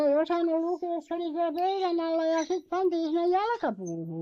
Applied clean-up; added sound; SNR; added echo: neural mask model Resemble Enhance denoiser.